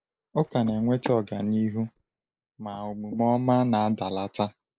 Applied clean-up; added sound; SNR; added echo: neural mask model Resemble Enhance denoiser.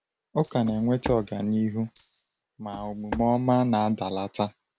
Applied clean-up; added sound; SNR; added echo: none; Walk, footsteps + Rattle (instrument); 13 dB; none.